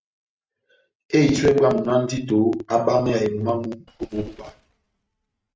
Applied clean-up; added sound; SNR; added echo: neural mask model RNNoise.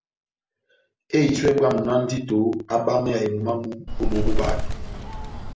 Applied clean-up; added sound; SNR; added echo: none; Bird; -1 dB; none.